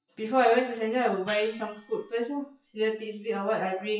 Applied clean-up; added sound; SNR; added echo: classical method WPE with log-MMSE.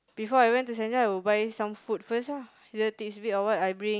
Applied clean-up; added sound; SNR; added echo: none; none; none; none.